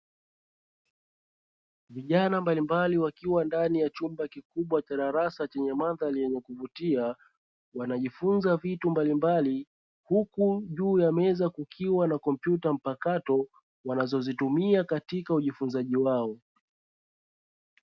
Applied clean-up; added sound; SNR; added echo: none; none; none; none.